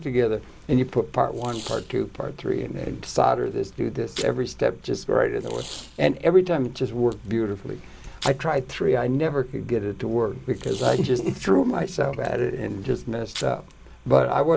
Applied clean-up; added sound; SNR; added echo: none; Packing tape, duct tape; 20 dB; none.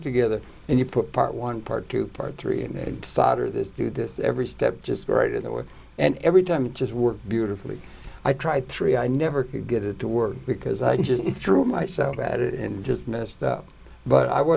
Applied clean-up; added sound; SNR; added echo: none; none; none; none.